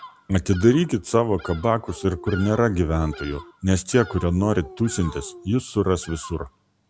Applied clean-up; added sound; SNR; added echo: none; Dog + Bird vocalization, bird call, bird song; 19 dB; none.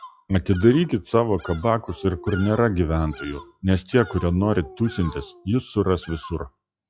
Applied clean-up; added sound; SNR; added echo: classical method log-MMSE.